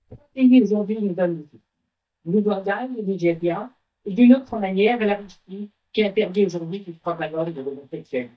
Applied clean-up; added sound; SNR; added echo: neural mask model DeepFilterNet 3.